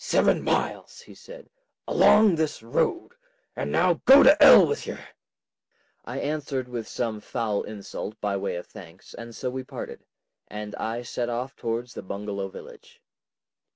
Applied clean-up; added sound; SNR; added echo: none; none; none; none.